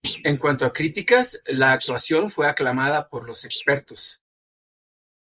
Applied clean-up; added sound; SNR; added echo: neural mask model Resemble Enhance denoiser.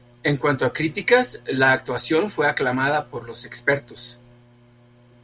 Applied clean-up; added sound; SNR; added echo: none; none; none; none.